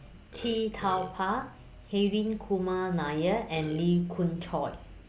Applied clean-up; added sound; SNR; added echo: none; Burping, eructation; 13 dB; none.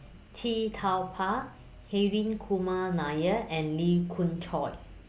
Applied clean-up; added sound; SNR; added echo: none; none; none; none.